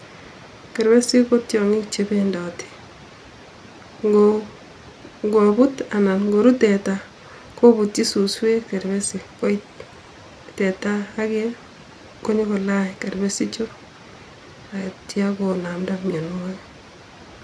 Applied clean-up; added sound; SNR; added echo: none; none; none; none.